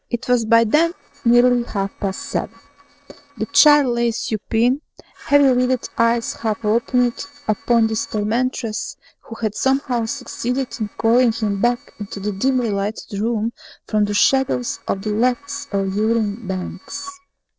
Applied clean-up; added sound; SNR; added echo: neural separator model SepFormer DNS4.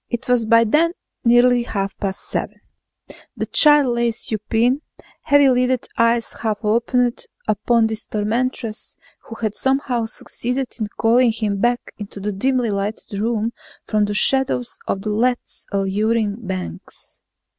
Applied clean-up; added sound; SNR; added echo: none; none; none; none.